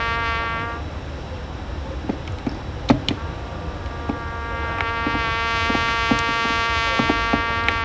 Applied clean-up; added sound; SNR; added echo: none; Trumpet; -1 dB; none.